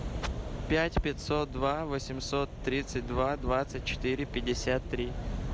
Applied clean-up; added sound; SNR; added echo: none; none; none; none.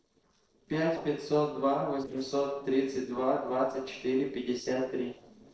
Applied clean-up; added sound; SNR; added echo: neural separator model SepFormer DNS4.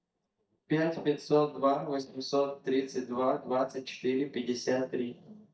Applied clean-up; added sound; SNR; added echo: neural mask model DeepFilterNet 3.